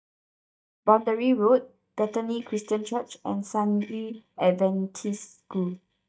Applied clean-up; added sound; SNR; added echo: neural mask model DeepFilterNet 3.